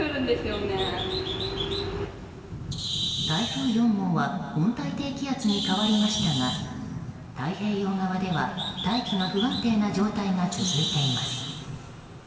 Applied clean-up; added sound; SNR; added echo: none; Bird; 8 dB; reverberation time 2.5 s.